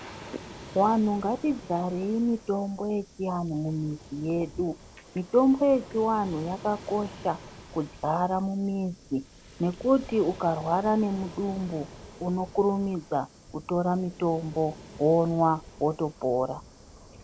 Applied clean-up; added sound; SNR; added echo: none; Waves, surf; 18 dB; none.